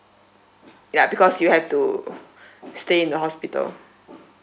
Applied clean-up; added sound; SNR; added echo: none; none; none; none.